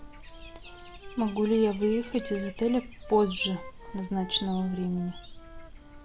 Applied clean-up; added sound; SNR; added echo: none; Wind instrument, woodwind instrument + Bird / Dog; 17 dB; none.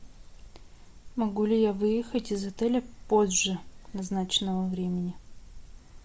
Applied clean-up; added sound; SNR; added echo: none; none; none; none.